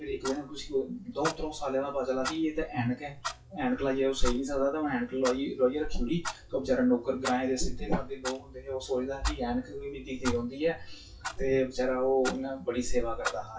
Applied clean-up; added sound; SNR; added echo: classical method WPE with log-MMSE.